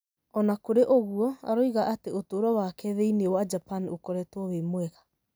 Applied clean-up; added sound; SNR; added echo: none; none; none; none.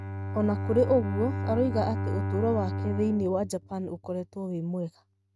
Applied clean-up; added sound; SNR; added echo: neural mask model RNNoise.